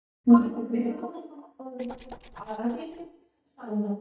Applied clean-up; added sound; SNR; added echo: neural mask model DeepFilterNet 3.